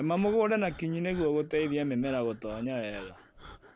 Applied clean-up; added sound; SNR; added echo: none; Breathing + Tambourine; 19 dB; none.